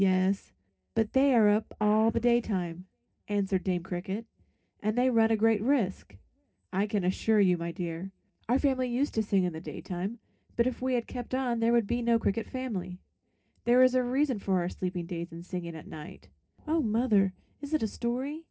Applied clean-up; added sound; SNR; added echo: neural separator model SepFormer DNS4.